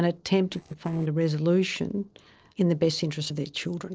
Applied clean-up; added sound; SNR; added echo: neural separator model SepFormer DNS4.